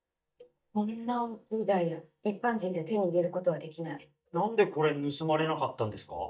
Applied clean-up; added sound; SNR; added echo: neural mask model DeepFilterNet 3.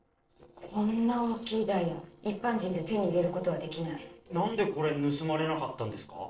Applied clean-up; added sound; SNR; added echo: neural separator model SepFormer DNS4.